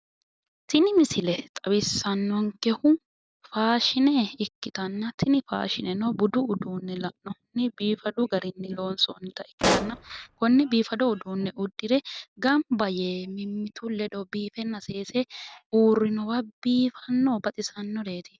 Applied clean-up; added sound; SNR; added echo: none; Explosion; 2 dB; none.